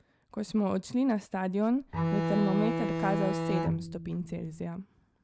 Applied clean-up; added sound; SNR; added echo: none; Bowed string instrument; 0 dB; none.